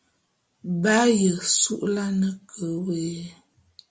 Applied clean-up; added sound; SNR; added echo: none; none; none; none.